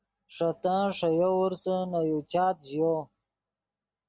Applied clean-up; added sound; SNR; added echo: none; none; none; none.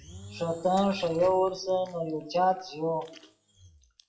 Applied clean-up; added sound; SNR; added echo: classical method WPE with log-MMSE.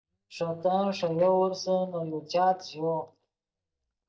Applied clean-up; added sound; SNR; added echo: neural mask model DeepFilterNet 3.